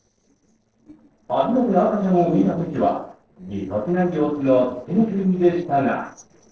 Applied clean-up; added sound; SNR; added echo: neural separator model SepFormer DNS4.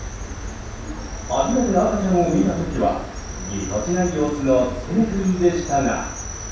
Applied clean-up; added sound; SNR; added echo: none; Cricket; 10 dB; reverberation time 0.7 s.